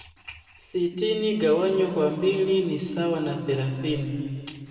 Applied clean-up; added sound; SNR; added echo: none; none; none; reverberation time 2.3 s.